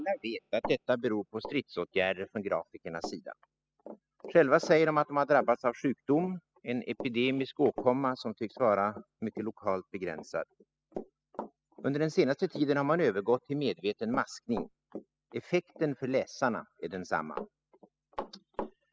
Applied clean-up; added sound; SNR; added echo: classical method spectral subtraction.